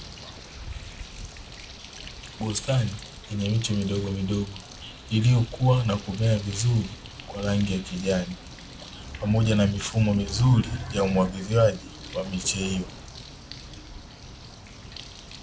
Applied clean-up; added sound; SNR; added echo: none; Bird; 15 dB; none.